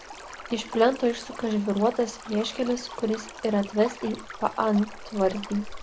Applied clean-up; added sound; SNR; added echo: none; Stream; 14 dB; none.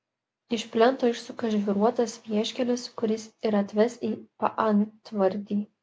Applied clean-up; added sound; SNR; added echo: none; none; none; none.